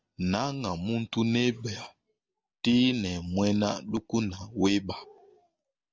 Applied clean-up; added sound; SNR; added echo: none; none; none; none.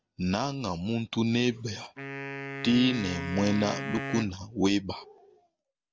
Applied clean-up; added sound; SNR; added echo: none; Wind instrument, woodwind instrument; 9 dB; none.